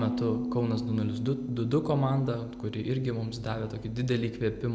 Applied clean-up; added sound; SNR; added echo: none; Piano; 7 dB; none.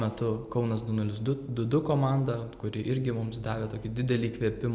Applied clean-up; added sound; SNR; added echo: none; none; none; none.